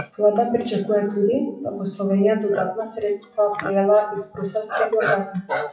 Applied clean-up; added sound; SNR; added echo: classical method WPE with log-MMSE.